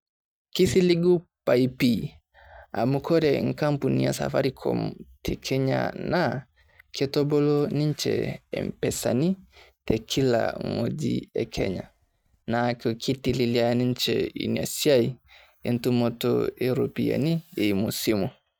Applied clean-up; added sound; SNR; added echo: neural mask model RNNoise.